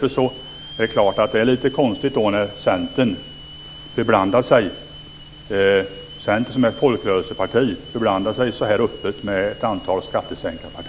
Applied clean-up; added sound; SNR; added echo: none; Hiss / Alarm; 19 dB; none.